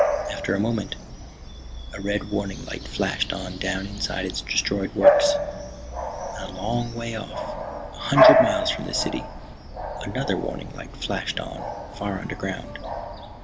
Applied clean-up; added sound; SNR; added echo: none; Bark / Bird vocalization, bird call, bird song; -2 dB; none.